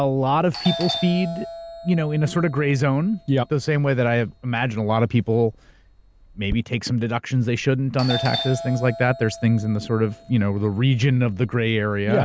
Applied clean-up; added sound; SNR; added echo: none; Doorbell; 14 dB; none.